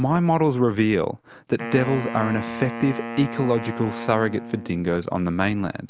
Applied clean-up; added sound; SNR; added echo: none; Wind instrument, woodwind instrument; 12 dB; none.